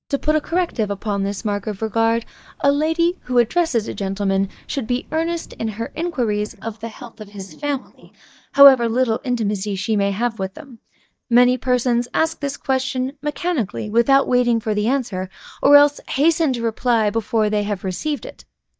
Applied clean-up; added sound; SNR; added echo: neural mask model DeepFilterNet 3.